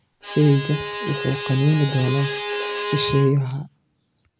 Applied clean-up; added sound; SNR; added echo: none; Bowed string instrument; 7 dB; none.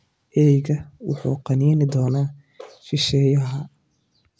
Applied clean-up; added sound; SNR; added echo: none; none; none; none.